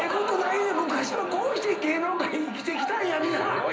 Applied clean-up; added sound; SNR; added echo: none; Wind instrument, woodwind instrument; 19 dB; reverberation time 0.5 s.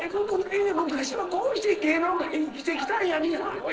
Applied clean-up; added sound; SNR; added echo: neural separator model SepFormer DNS4.